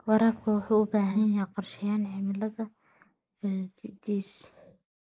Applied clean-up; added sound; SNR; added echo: neural mask model Resemble Enhance denoiser.